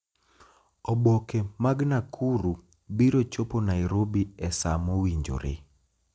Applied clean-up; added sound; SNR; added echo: none; none; none; none.